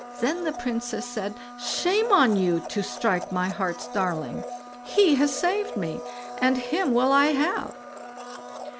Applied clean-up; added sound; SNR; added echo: none; Domestic sounds, home sounds; 11 dB; none.